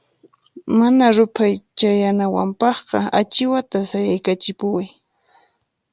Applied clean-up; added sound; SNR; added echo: none; none; none; none.